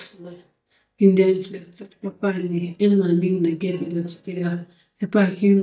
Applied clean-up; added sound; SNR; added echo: neural mask model DeepFilterNet 3.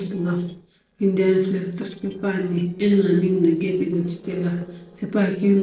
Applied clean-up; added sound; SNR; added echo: neural separator model SepFormer DNS4.